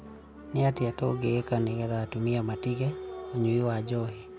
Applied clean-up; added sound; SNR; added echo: none; Applause; 12 dB; none.